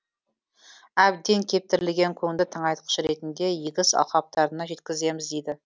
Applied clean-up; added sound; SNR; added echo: none; none; none; none.